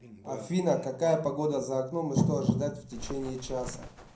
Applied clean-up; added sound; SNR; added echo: none; Bird; 16 dB; reverberation time 0.6 s.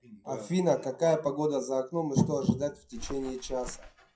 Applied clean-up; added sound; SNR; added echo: classical method WPE with log-MMSE.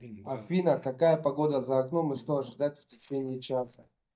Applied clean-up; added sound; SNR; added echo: neural mask model DeepFilterNet 3.